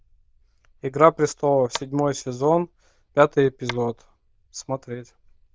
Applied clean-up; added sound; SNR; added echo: neural diffusion model UNIVERSE++.